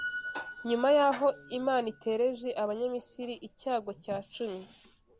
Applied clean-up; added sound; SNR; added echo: none; Piano; 15 dB; none.